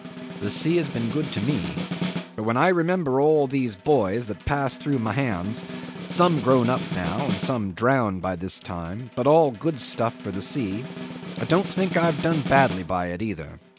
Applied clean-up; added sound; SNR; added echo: none; Snare drum; 10 dB; none.